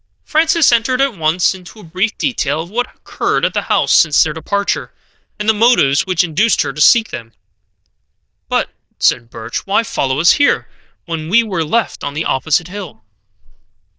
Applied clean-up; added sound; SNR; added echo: neural diffusion model UNIVERSE++.